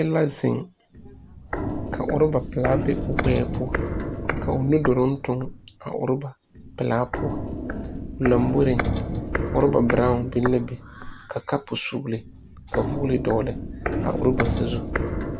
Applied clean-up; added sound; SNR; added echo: none; Walk, footsteps; 4 dB; none.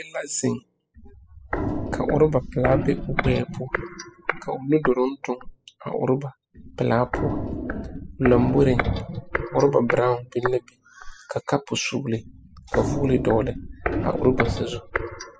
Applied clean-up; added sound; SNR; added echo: classical method spectral subtraction.